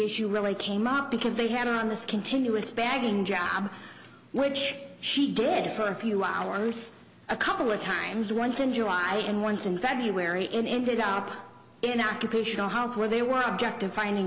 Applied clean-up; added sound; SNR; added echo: none; none; none; none.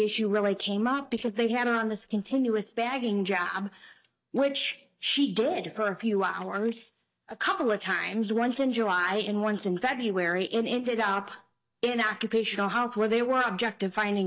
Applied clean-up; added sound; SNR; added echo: neural mask model DeepFilterNet 3.